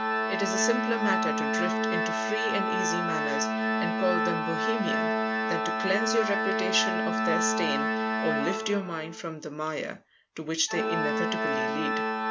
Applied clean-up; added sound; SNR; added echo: none; Organ; -3 dB; none.